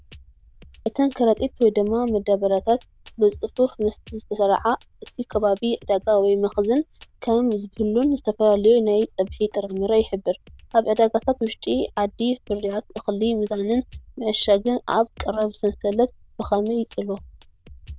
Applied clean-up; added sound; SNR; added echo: neural diffusion model UNIVERSE++.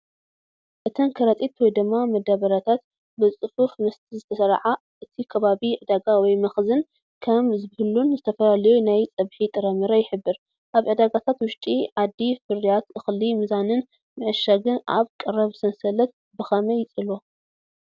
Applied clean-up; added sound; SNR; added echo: none; none; none; none.